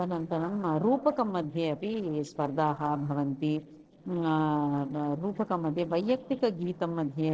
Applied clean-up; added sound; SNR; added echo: neural separator model SepFormer DNS4.